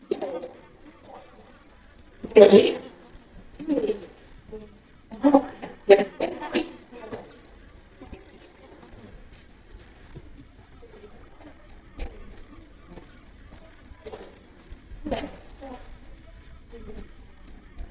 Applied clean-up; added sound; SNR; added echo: neural mask model DeepFilterNet 3.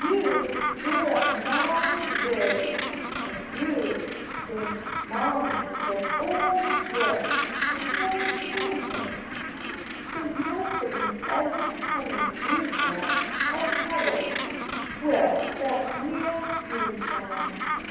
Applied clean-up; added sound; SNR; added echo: none; Gull, seagull; 0 dB; reverberation time 1.1 s.